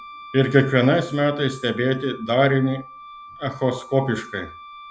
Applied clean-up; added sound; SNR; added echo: none; Wind instrument, woodwind instrument; 18 dB; none.